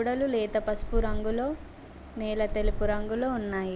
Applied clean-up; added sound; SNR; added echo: none; Bird; 1 dB; none.